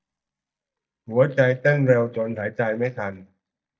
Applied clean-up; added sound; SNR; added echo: neural mask model DeepFilterNet 3.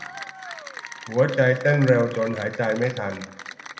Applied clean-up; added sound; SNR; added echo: none; Applause / Cheering; 15 dB; reverberation time 0.9 s.